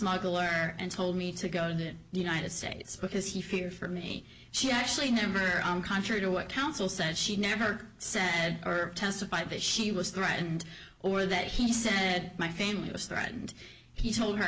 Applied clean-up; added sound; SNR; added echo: none; none; none; none.